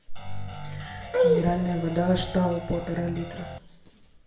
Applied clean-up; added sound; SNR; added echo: none; Guitar; 11 dB; reverberation time 0.7 s.